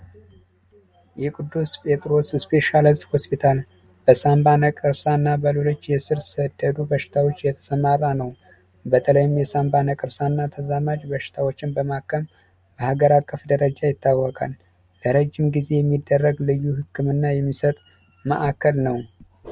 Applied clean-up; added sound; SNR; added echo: none; none; none; none.